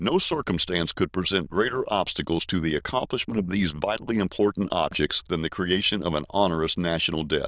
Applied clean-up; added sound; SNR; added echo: neural diffusion model UNIVERSE++.